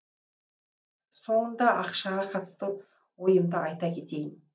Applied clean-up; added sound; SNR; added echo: none; none; none; none.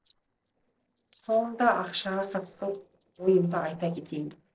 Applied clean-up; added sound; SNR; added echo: neural separator model SepFormer DNS4.